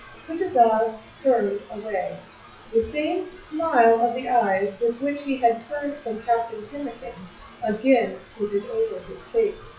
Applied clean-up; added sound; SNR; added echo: classical method WPE with log-MMSE.